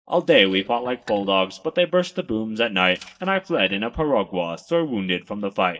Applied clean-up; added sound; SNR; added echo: neural mask model DeepFilterNet 3.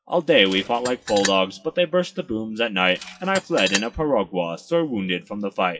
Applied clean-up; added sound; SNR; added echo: classical method WPE with log-MMSE.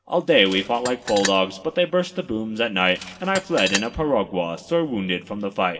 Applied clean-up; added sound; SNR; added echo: none; Tools; 10 dB; reverberation time 1.2 s.